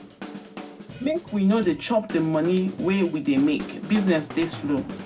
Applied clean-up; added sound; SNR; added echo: none; Drum / Drum kit; 14 dB; reverberation time 0.4 s.